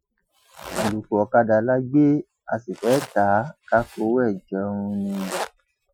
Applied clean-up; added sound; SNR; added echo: classical method Wiener filter.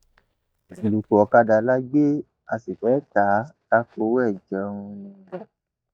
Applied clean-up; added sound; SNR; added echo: neural mask model DeepFilterNet 3.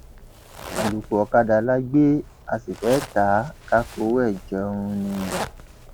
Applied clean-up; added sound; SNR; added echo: none; Zipper (clothing); 13 dB; none.